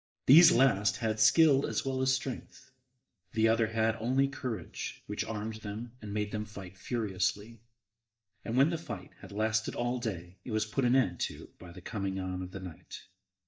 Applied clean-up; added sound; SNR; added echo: neural mask model DeepFilterNet 3.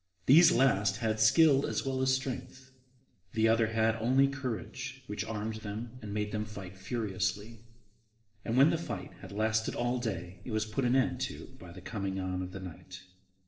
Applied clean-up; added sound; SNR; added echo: neural separator model SepFormer DNS4.